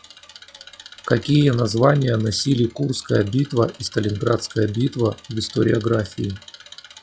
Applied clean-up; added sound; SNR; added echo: classical method log-MMSE.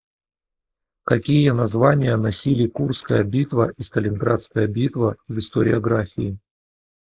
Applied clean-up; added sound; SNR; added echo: neural mask model Resemble Enhance denoiser.